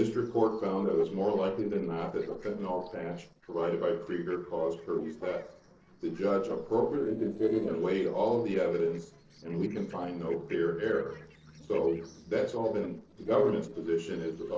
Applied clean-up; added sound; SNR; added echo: neural separator model SepFormer DNS4.